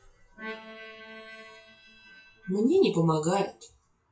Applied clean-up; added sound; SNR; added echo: classical method WPE with log-MMSE.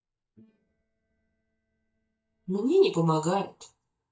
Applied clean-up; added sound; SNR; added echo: neural mask model DeepFilterNet 3.